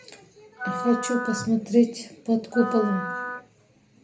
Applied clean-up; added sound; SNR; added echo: none; Wind instrument, woodwind instrument; 9 dB; reverberation time 0.3 s.